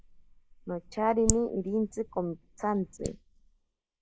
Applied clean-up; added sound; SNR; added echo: neural mask model Resemble Enhance denoiser.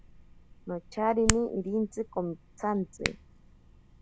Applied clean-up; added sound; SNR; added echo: none; Hands; 5 dB; none.